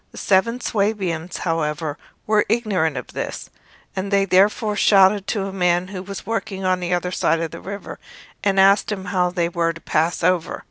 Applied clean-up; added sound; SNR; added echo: none; none; none; none.